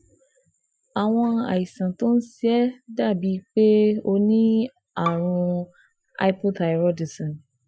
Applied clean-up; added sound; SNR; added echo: classical method Wiener filter.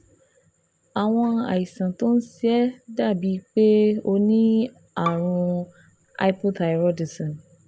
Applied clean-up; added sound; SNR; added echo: none; Bowed string instrument; 14 dB; none.